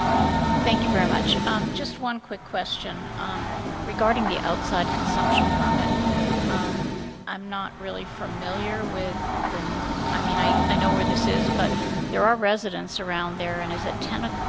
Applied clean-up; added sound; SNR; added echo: none; Train; -3 dB; none.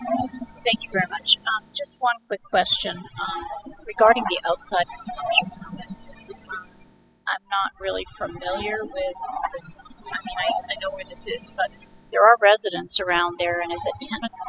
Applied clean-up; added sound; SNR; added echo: classical method spectral subtraction.